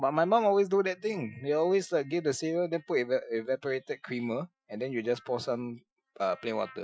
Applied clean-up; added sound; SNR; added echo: classical method Wiener filter.